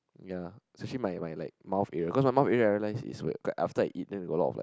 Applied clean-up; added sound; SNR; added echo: none; none; none; none.